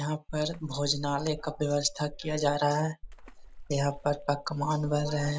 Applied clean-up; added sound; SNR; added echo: none; Water / Splash, splatter; 14 dB; none.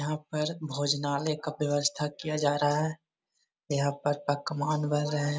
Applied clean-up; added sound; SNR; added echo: none; none; none; none.